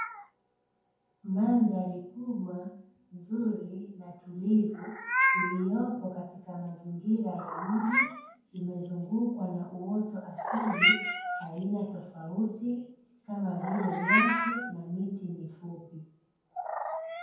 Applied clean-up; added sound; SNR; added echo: none; Meow; 2 dB; reverberation time 0.6 s.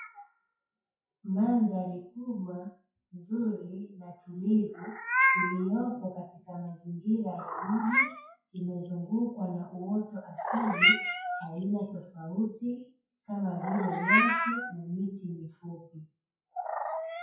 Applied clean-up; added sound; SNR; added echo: classical method WPE with log-MMSE.